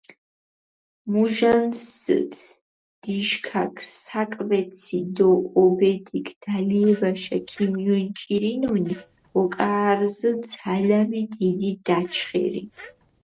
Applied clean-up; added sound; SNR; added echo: neural separator model SepFormer DNS4.